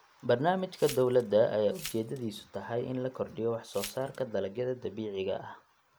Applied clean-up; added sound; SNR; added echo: none; Glass; 16 dB; none.